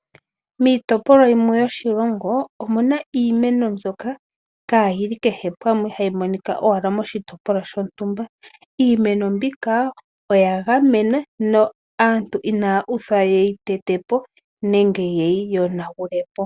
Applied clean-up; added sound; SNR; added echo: none; none; none; none.